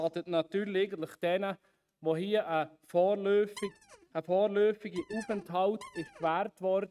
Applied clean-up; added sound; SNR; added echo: neural mask model RNNoise.